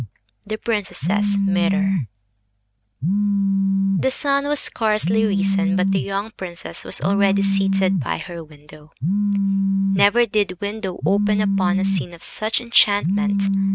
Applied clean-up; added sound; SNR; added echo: neural mask model RNNoise.